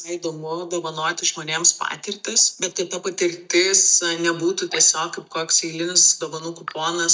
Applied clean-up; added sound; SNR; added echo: neural mask model DeepFilterNet 3.